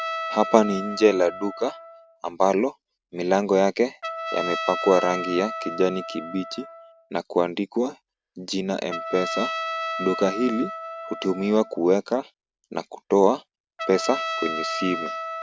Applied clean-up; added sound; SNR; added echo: none; Trumpet; 8 dB; none.